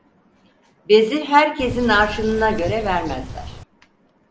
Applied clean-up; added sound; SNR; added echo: none; Bird; 10 dB; none.